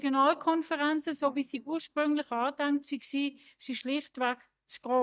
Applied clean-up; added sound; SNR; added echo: neural mask model DeepFilterNet 3.